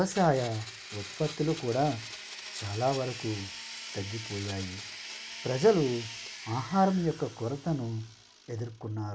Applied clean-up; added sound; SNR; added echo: none; Domestic sounds, home sounds; 12 dB; none.